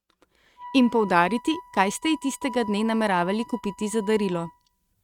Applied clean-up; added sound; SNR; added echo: neural mask model RNNoise.